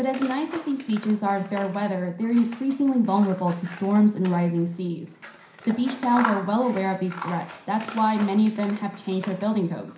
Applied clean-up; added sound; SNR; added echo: none; Scissors; 15 dB; reverberation time 0.5 s.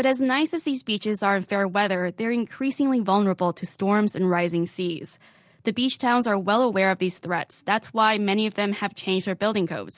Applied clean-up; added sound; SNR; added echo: none; none; none; none.